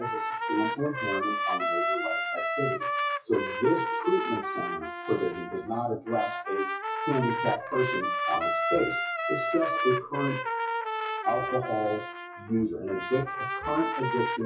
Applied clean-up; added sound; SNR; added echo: classical method WPE with log-MMSE.